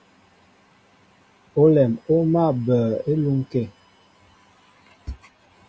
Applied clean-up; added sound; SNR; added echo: none; none; none; none.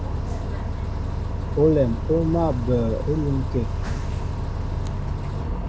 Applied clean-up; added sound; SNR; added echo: none; Bus; 0 dB; none.